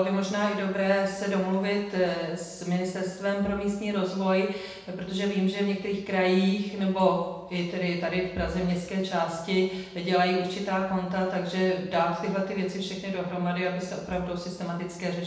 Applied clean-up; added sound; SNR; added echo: none; none; none; reverberation time 0.9 s.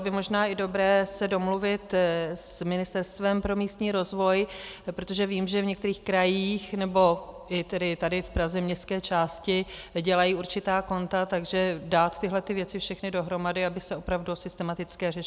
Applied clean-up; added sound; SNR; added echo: none; none; none; none.